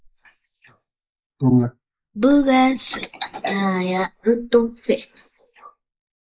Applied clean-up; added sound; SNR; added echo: neural mask model Resemble Enhance denoiser.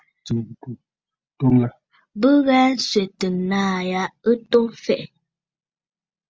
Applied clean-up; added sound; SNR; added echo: none; none; none; none.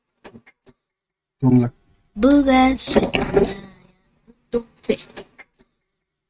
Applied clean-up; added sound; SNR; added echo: neural mask model RNNoise.